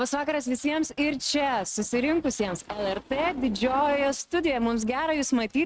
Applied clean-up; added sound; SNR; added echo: neural mask model RNNoise.